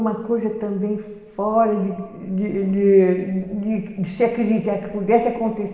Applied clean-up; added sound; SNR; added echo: none; none; none; reverberation time 2.0 s.